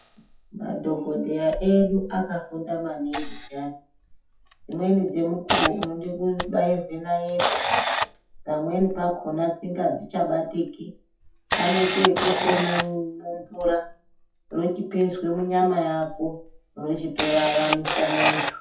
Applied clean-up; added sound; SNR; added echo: classical method WPE with log-MMSE.